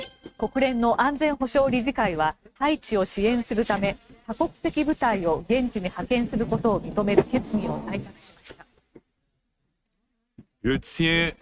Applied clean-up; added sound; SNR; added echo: neural mask model RNNoise.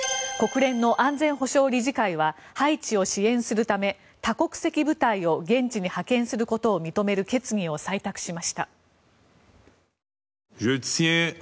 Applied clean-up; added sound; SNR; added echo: none; none; none; none.